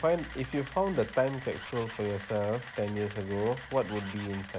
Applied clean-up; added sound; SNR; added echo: none; Bird + Camera; 13 dB; none.